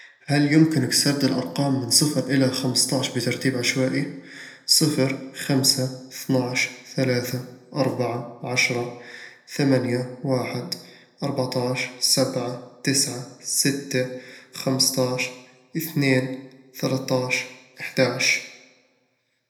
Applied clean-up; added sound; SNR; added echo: none; none; none; reverberation time 0.7 s.